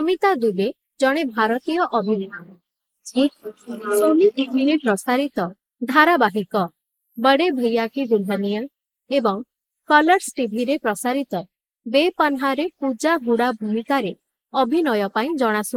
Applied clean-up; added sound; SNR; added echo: neural mask model Resemble Enhance denoiser.